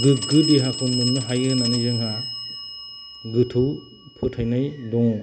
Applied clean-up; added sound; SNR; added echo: none; Telephone; 8 dB; none.